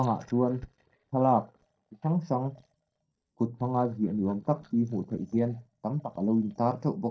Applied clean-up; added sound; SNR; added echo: neural mask model DeepFilterNet 3.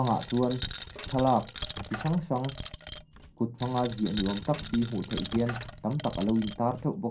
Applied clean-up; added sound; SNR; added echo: none; Coin (dropping); 7 dB; reverberation time 0.3 s.